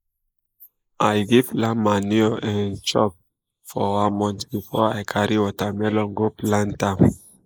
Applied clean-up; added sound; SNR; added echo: neural mask model Resemble Enhance denoiser.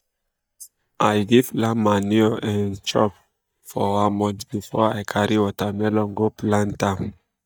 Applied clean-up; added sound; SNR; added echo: neural mask model DeepFilterNet 3.